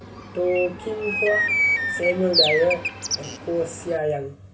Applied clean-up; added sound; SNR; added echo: none; Bird; 1 dB; reverberation time 0.2 s.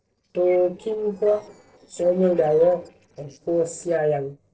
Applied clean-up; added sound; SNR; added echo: neural separator model SepFormer DNS4.